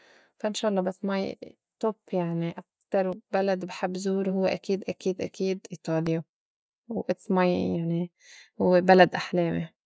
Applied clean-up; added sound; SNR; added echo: none; none; none; none.